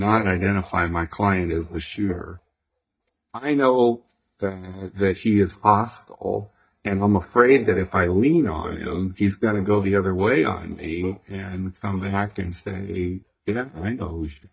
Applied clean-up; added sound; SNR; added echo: neural mask model DeepFilterNet 3.